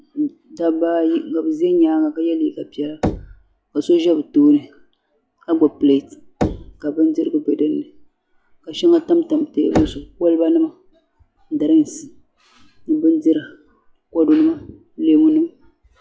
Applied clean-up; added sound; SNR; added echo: classical method log-MMSE.